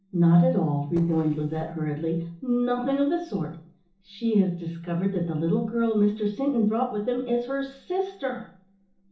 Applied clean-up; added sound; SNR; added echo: neural separator model SepFormer DNS4.